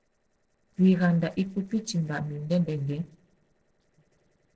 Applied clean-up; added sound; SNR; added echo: neural separator model SepFormer DNS4.